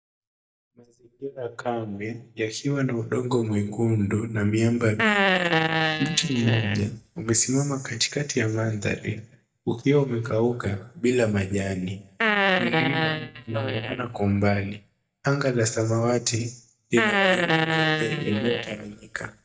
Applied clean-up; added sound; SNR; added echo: neural mask model DeepFilterNet 3.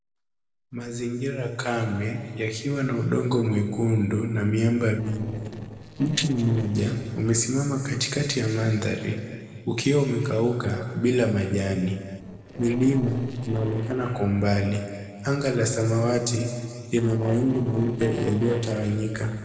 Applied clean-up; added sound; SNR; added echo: neural separator model SepFormer DNS4.